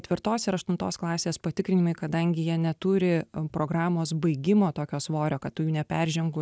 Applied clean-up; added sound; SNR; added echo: none; none; none; none.